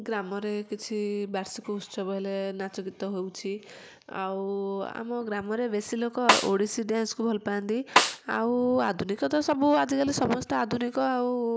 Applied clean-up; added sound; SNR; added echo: none; Snare drum; -3 dB; none.